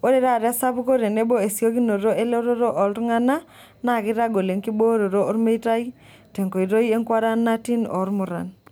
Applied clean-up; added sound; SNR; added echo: none; none; none; none.